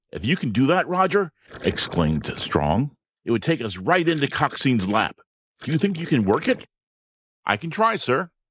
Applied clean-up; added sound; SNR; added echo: neural mask model Resemble Enhance denoiser.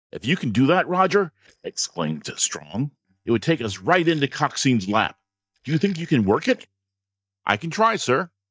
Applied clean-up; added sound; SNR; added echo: neural mask model DeepFilterNet 3.